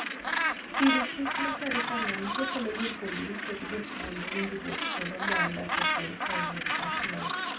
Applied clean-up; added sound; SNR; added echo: none; Gull, seagull; -3 dB; reverberation time 0.2 s.